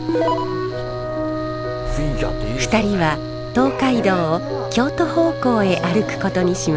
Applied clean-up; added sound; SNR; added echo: none; Mechanical fan; 13 dB; none.